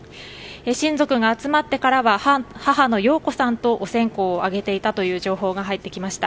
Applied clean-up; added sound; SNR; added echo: none; none; none; none.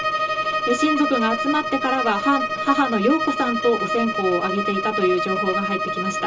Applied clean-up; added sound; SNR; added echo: none; Bowed string instrument; 2 dB; reverberation time 0.2 s.